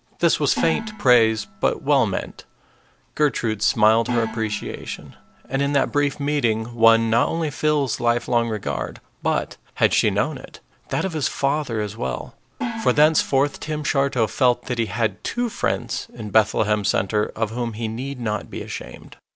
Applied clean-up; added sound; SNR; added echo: none; Gong; 11 dB; none.